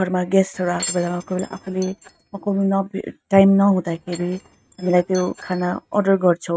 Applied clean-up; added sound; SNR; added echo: neural mask model RNNoise.